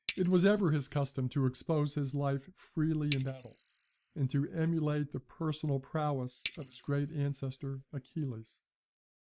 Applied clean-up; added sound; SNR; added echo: neural mask model RNNoise.